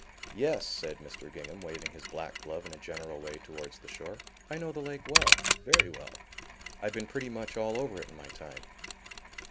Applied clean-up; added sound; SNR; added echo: none; Mechanisms; -4 dB; none.